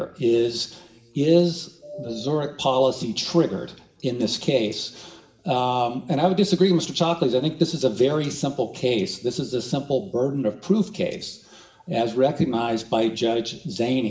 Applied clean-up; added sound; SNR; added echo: none; none; none; reverberation time 1.6 s.